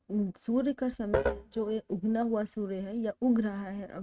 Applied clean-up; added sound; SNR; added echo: neural mask model RNNoise.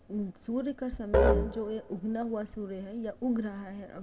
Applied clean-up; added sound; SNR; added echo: none; Musical instrument; -3 dB; none.